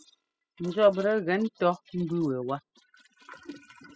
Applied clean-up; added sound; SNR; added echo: classical method spectral subtraction.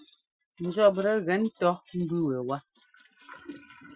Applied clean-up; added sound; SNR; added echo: classical method Wiener filter.